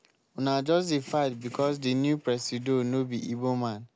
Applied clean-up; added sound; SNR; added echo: none; none; none; none.